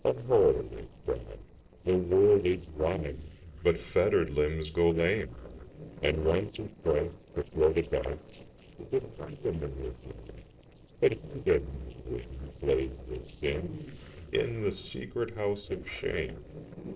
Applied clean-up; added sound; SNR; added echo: neural separator model SepFormer DNS4.